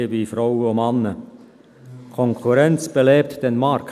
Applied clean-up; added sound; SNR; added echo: none; none; none; none.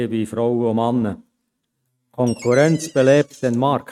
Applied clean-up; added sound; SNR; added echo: neural mask model RNNoise.